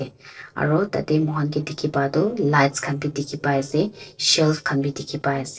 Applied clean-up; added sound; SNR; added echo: neural separator model SepFormer DNS4.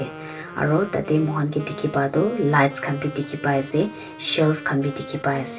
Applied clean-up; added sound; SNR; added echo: none; Wind instrument, woodwind instrument; 15 dB; reverberation time 0.2 s.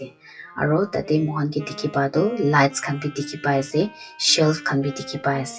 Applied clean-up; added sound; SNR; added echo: classical method WPE with log-MMSE.